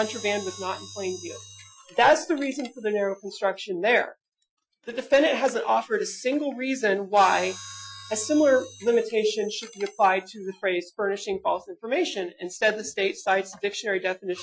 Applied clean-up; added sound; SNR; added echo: classical method Wiener filter.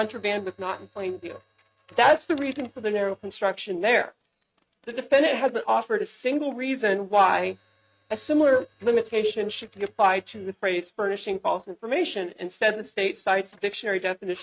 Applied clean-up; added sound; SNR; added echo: neural mask model RNNoise.